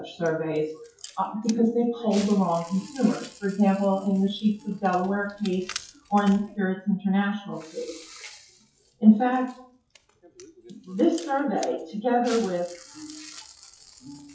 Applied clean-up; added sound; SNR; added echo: classical method WPE with log-MMSE.